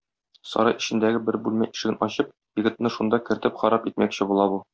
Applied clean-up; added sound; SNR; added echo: none; none; none; none.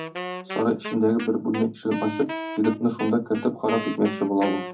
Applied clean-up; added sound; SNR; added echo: none; Wind instrument, woodwind instrument; 10 dB; reverberation time 0.4 s.